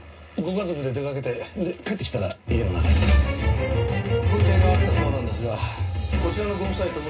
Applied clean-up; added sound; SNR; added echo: none; none; none; reverberation time 0.2 s.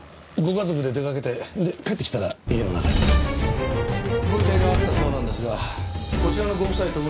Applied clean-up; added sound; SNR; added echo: none; none; none; none.